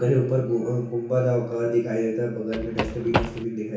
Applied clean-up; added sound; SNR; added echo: none; Run; 4 dB; reverberation time 0.6 s.